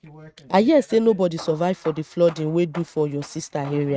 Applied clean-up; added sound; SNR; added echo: neural mask model RNNoise.